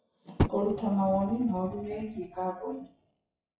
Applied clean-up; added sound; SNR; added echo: classical method WPE with log-MMSE.